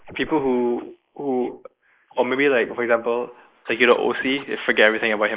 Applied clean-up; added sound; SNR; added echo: neural mask model Resemble Enhance denoiser.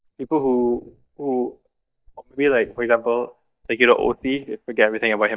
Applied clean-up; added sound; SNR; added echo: neural mask model DeepFilterNet 3.